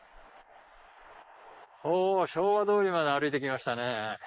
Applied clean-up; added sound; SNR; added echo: neural mask model Resemble Enhance denoiser.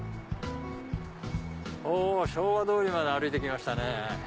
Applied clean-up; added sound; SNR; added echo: none; none; none; none.